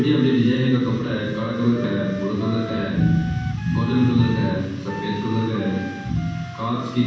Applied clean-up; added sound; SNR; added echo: none; Wind instrument, woodwind instrument; 15 dB; reverberation time 1.2 s.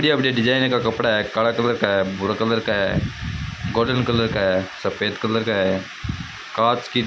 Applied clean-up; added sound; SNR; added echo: none; none; none; none.